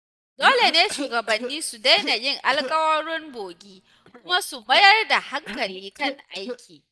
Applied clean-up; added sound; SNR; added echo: neural mask model DeepFilterNet 3.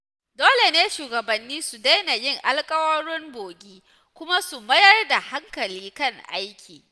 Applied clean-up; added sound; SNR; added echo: none; none; none; none.